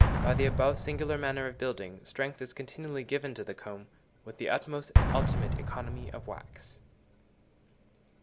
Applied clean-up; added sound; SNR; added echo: none; Explosion; -4 dB; none.